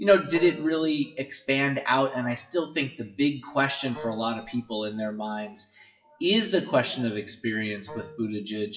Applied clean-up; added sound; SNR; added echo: classical method WPE with log-MMSE.